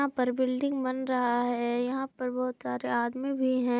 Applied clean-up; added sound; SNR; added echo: none; none; none; none.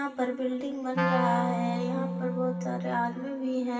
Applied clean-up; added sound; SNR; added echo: none; Wind instrument, woodwind instrument; 1 dB; reverberation time 2.4 s.